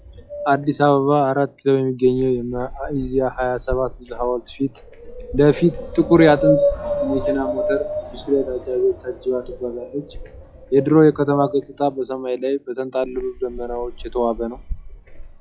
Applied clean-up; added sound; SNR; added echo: classical method log-MMSE.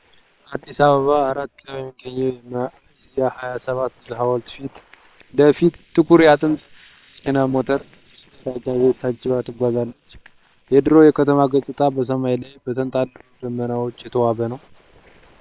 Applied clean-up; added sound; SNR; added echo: neural separator model SepFormer WHAM!.